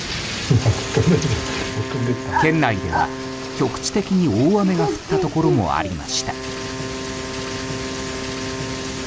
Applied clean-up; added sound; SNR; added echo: none; Wind instrument, woodwind instrument; 10 dB; none.